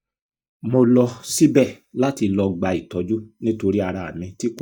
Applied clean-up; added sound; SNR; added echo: neural mask model DeepFilterNet 3.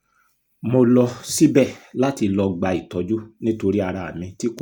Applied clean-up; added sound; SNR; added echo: none; none; none; none.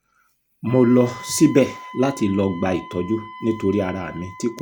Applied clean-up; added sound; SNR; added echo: none; Wind instrument, woodwind instrument; 18 dB; none.